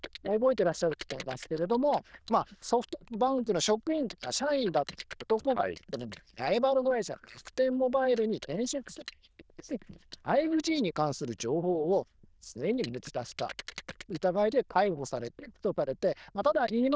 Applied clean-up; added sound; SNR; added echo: neural diffusion model UNIVERSE++.